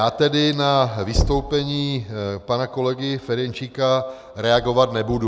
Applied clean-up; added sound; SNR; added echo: none; Knock / Wood; 7 dB; none.